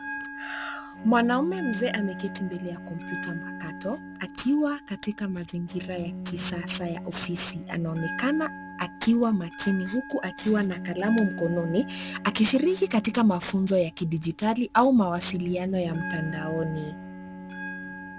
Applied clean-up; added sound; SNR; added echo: none; Bell + Bowed string instrument; 10 dB; none.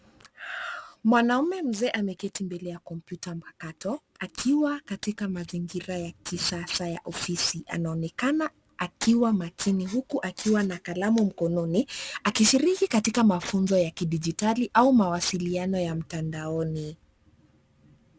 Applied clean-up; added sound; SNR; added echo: none; none; none; none.